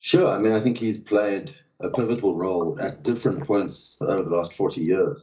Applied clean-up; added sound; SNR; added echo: neural mask model DeepFilterNet 3.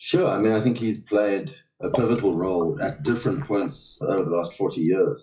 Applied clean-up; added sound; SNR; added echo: classical method WPE with log-MMSE.